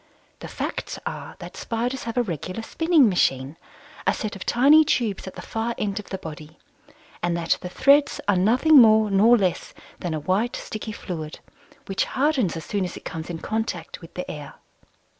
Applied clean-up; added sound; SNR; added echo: none; none; none; none.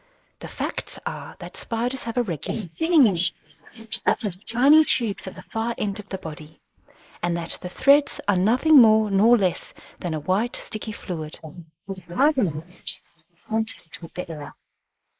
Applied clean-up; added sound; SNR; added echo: neural mask model Resemble Enhance denoiser.